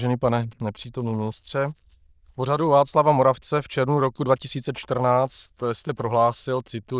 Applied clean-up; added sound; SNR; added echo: neural diffusion model UNIVERSE++.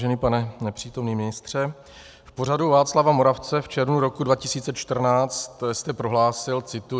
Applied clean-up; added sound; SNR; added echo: none; none; none; none.